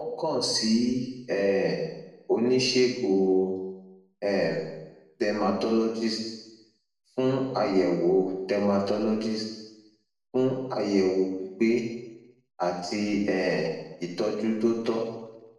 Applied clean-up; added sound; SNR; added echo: none; none; none; reverberation time 0.9 s.